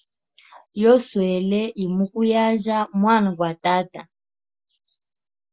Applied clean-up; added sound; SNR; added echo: none; none; none; none.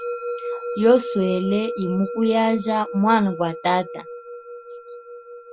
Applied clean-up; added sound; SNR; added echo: none; Musical instrument; 9 dB; none.